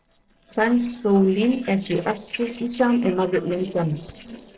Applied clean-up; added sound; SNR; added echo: neural separator model SepFormer DNS4.